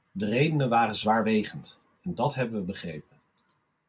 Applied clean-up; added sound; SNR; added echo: none; none; none; none.